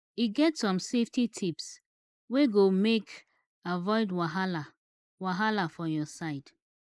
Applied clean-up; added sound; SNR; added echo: neural mask model Resemble Enhance denoiser.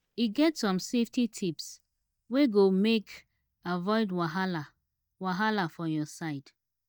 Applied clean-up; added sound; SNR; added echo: neural mask model DeepFilterNet 3.